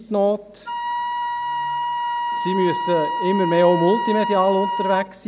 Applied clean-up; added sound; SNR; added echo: none; Wind instrument, woodwind instrument; 3 dB; none.